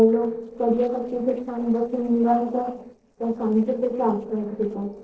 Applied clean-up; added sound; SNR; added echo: neural separator model SepFormer DNS4.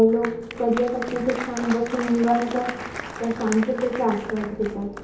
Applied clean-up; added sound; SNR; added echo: none; Applause; 11 dB; reverberation time 0.7 s.